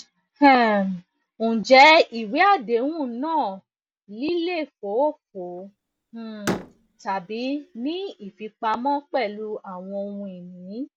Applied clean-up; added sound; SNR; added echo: none; Slam; 14 dB; none.